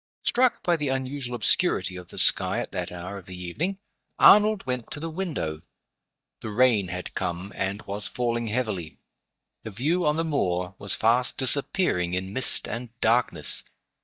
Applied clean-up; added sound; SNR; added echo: neural mask model DeepFilterNet 3.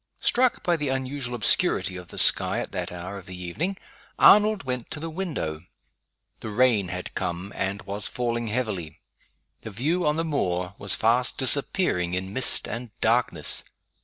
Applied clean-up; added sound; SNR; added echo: none; none; none; none.